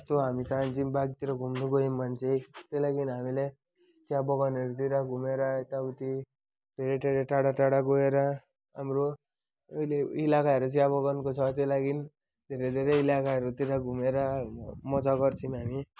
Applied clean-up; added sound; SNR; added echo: none; none; none; none.